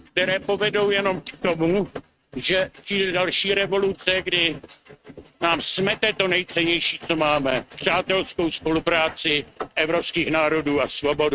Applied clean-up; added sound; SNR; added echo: neural mask model RNNoise.